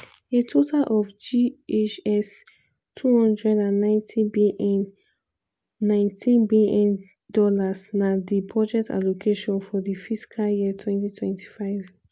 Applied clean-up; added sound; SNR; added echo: none; none; none; none.